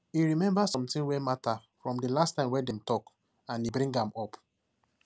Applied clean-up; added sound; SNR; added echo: none; none; none; none.